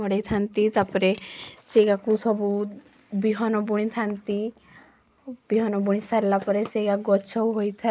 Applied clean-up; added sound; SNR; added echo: neural mask model Resemble Enhance denoiser.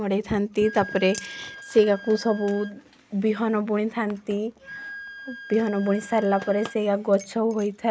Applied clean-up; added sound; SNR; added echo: none; Wind instrument, woodwind instrument; 18 dB; none.